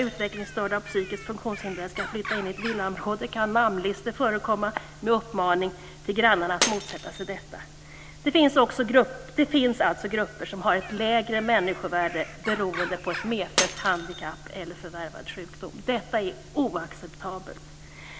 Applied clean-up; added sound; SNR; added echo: none; Bird + Shatter; 11 dB; none.